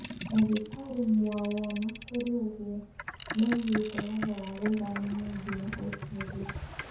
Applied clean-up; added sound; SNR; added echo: none; Boat, Water vehicle; 9 dB; reverberation time 0.6 s.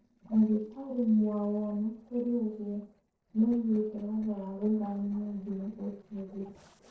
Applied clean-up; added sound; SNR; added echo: neural separator model SepFormer DNS4.